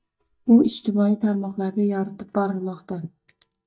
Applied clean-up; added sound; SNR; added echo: neural mask model DeepFilterNet 3.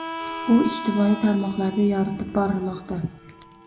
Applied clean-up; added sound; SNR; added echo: none; Harmonica; 12 dB; reverberation time 0.9 s.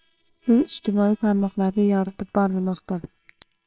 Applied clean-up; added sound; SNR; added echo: neural separator model SepFormer WHAMR!.